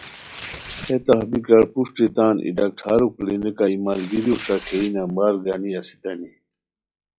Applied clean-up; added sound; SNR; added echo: classical method log-MMSE.